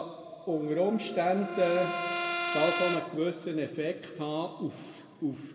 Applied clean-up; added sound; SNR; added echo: none; Brass instrument; 4 dB; reverberation time 1.6 s.